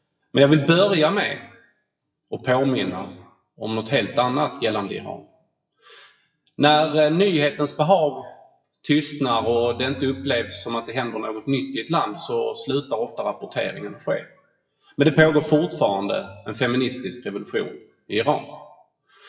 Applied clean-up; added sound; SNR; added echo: classical method WPE with log-MMSE.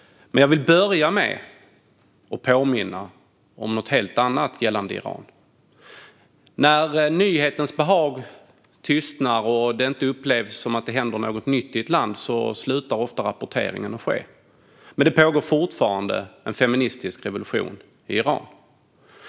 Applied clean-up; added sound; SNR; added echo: none; none; none; none.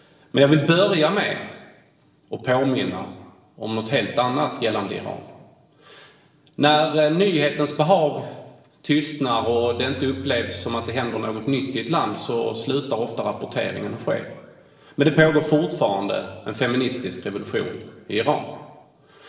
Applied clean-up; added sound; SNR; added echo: none; Bowed string instrument; 16 dB; reverberation time 1.1 s.